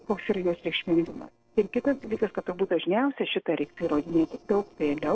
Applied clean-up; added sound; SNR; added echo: neural separator model SepFormer DNS4.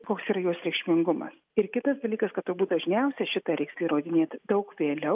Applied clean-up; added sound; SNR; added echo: none; none; none; none.